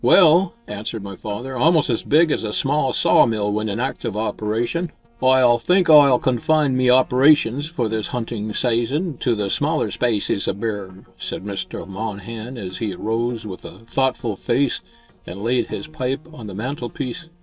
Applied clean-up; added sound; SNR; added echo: neural separator model SepFormer DNS4.